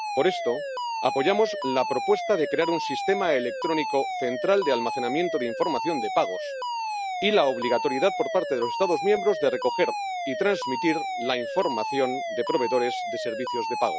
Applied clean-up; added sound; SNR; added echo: classical method spectral subtraction.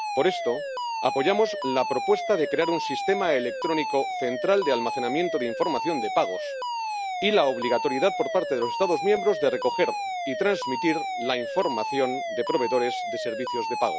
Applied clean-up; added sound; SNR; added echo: none; Alarm; 4 dB; none.